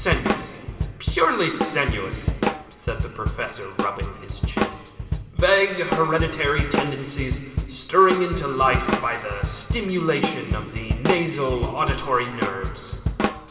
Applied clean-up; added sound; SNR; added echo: none; Drum kit; 3 dB; reverberation time 2.4 s.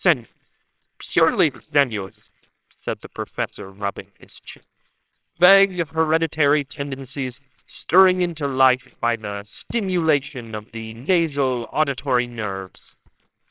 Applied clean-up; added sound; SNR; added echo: neural separator model SepFormer WHAMR!.